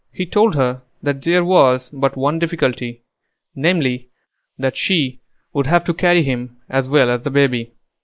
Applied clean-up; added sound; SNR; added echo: neural mask model Resemble Enhance denoiser.